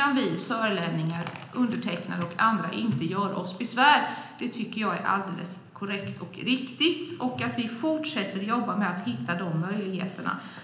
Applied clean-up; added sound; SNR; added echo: none; none; none; reverberation time 0.8 s.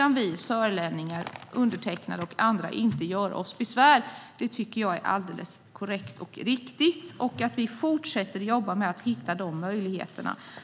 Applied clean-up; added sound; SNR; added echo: none; none; none; none.